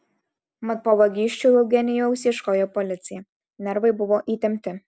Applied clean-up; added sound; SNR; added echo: none; none; none; none.